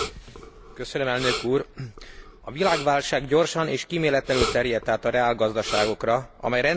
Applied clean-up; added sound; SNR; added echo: none; Respiratory sounds; 10 dB; none.